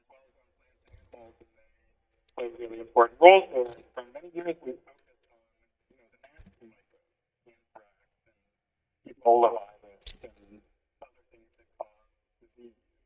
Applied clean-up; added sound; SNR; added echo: neural mask model DeepFilterNet 3.